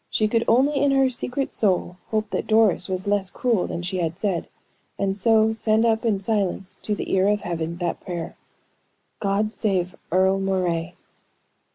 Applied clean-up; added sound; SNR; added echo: none; none; none; none.